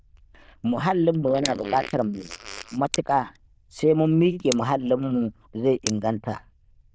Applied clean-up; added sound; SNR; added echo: neural diffusion model UNIVERSE++.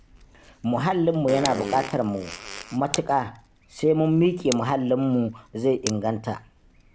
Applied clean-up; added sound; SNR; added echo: none; Tick + Fart; 13 dB; none.